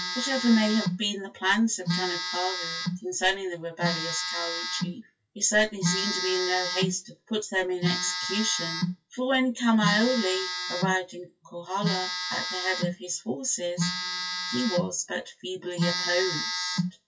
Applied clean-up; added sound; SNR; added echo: classical method WPE with log-MMSE.